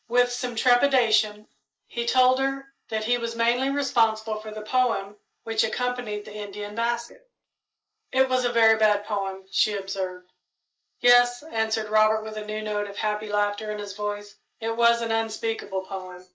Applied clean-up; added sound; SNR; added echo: neural mask model Resemble Enhance denoiser.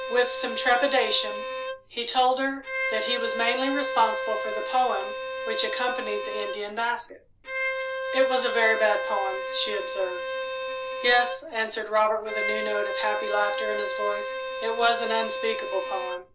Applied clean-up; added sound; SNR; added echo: none; Bowed string instrument; 4 dB; none.